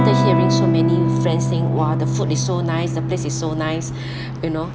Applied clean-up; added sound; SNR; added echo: none; Electric guitar / Strum; -5 dB; none.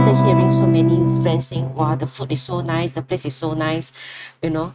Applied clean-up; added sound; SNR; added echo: neural mask model RNNoise.